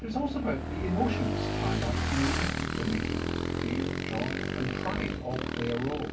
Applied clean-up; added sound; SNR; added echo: none; Motorcycle / Engine; -2 dB; reverberation time 0.2 s.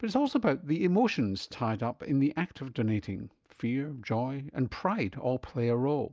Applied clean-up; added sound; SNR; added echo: none; none; none; none.